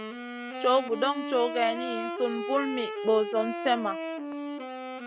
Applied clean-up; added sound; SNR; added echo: none; Wind instrument, woodwind instrument; 6 dB; none.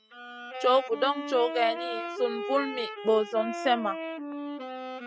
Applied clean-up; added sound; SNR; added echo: classical method spectral subtraction.